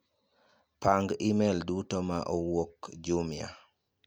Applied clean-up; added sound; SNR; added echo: none; none; none; none.